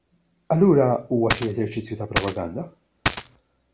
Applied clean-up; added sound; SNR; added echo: none; Coin (dropping); 0 dB; none.